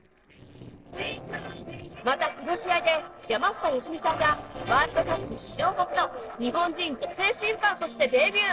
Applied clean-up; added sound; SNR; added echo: neural separator model SepFormer DNS4.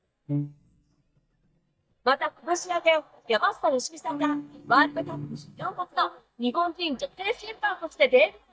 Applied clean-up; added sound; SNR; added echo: neural mask model DeepFilterNet 3.